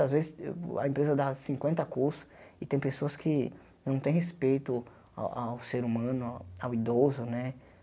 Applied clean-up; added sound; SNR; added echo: none; none; none; none.